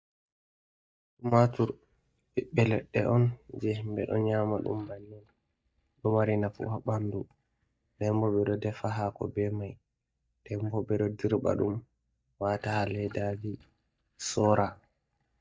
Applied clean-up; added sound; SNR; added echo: neural mask model DeepFilterNet 3.